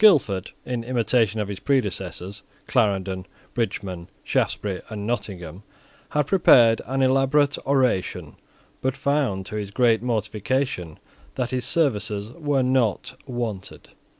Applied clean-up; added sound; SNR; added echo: none; none; none; none.